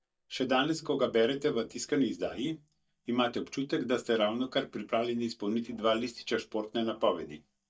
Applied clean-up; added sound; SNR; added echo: neural mask model DeepFilterNet 3.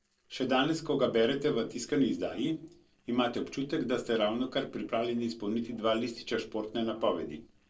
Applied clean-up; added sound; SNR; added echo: neural separator model SepFormer DNS4.